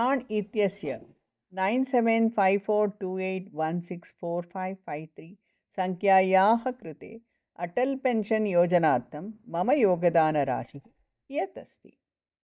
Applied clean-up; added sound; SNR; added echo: neural mask model DeepFilterNet 3.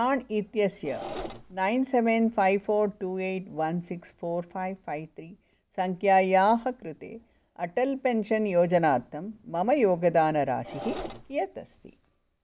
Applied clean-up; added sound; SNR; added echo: none; Engine / Mechanisms; 12 dB; none.